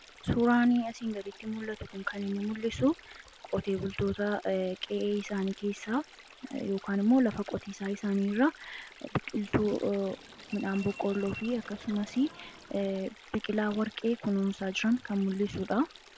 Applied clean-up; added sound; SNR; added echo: none; Subway, metro, underground + Stream; 20 dB; none.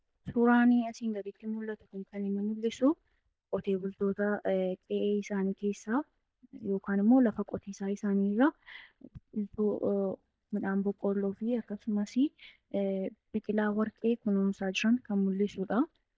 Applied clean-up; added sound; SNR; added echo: neural mask model DeepFilterNet 3.